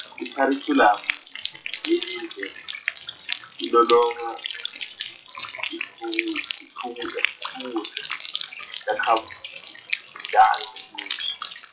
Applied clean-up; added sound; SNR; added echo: classical method WPE with log-MMSE.